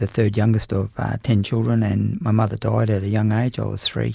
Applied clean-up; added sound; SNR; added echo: none; none; none; none.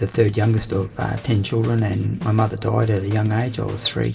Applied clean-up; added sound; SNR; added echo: none; Scratching (performance technique); 20 dB; reverberation time 1.4 s.